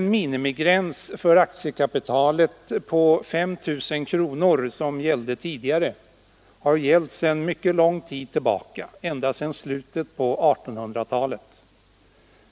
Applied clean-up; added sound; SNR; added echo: none; none; none; none.